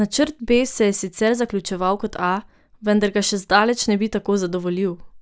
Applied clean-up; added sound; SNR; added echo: none; none; none; none.